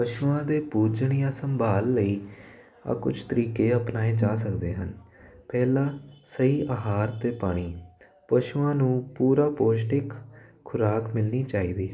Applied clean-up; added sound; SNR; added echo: none; none; none; none.